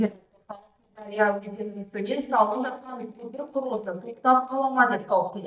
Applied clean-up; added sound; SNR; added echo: neural mask model DeepFilterNet 3.